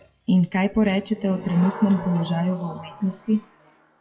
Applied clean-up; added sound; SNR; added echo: classical method WPE with log-MMSE.